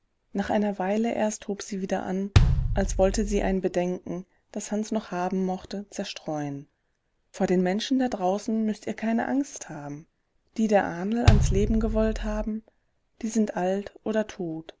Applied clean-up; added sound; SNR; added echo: none; Bass drum; -3 dB; none.